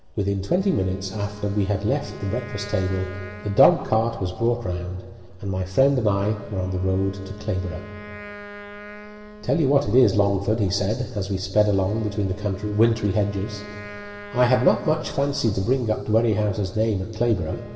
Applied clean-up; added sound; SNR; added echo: none; Wind instrument, woodwind instrument; 18 dB; reverberation time 2.1 s.